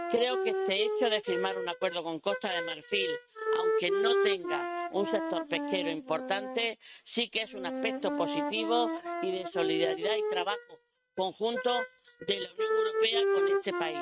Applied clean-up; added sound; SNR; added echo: neural mask model RNNoise.